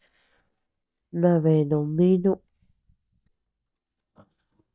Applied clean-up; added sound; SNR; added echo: neural mask model DeepFilterNet 3.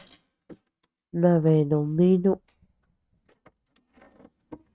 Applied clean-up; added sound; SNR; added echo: neural mask model RNNoise.